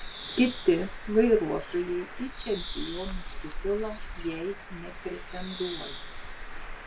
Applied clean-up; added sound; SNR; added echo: none; Bird; 7 dB; none.